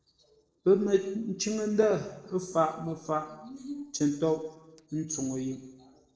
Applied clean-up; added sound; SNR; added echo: neural separator model SepFormer DNS4.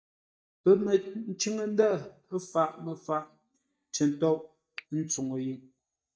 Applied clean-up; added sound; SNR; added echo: neural mask model DeepFilterNet 3.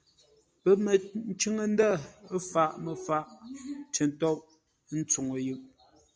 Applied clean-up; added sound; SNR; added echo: none; none; none; none.